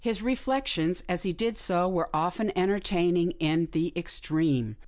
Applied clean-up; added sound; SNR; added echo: none; none; none; none.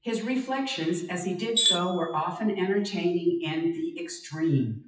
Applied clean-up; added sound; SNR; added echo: classical method WPE with log-MMSE.